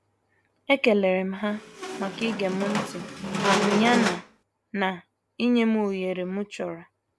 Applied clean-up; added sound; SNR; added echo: none; Squeak; 1 dB; none.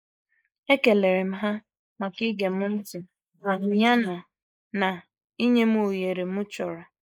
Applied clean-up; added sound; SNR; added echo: neural mask model Resemble Enhance denoiser.